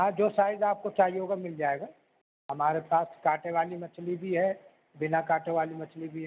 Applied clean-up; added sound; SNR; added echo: none; none; none; none.